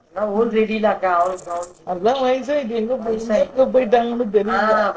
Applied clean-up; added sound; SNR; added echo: neural separator model SepFormer DNS4.